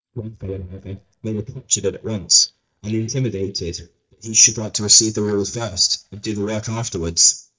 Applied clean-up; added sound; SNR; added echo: neural mask model DeepFilterNet 3.